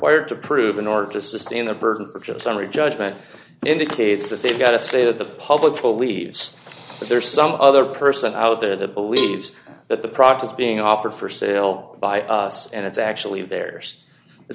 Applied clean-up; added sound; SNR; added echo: none; Cowbell; 9 dB; none.